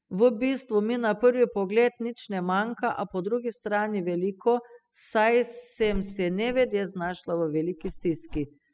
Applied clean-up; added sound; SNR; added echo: classical method spectral subtraction.